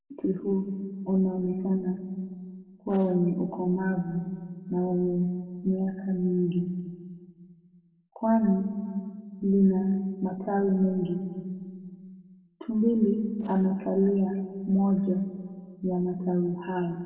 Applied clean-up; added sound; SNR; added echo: neural separator model SepFormer DNS4.